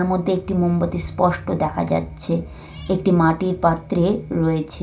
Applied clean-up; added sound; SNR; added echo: none; Bowed string instrument; 18 dB; reverberation time 0.3 s.